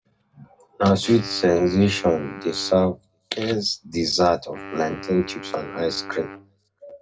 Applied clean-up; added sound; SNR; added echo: none; Wind instrument, woodwind instrument; 16 dB; reverberation time 0.2 s.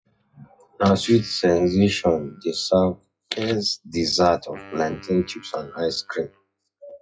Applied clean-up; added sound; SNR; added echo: classical method WPE with log-MMSE.